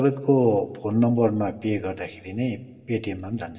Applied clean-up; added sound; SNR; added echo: none; none; none; reverberation time 1.3 s.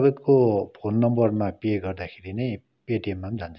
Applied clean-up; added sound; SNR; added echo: none; none; none; none.